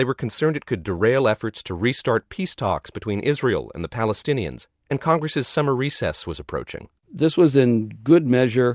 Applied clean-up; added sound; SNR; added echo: none; none; none; none.